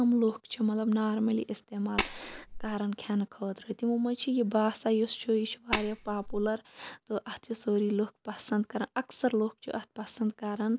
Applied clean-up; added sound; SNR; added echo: none; Tap; 5 dB; none.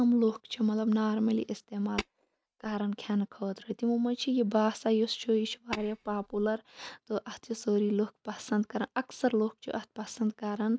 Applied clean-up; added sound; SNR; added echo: neural mask model RNNoise.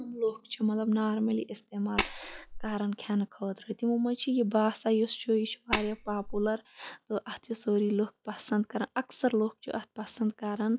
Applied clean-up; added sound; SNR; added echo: classical method log-MMSE.